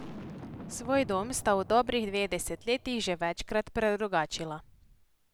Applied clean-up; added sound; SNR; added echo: none; Boom; 17 dB; none.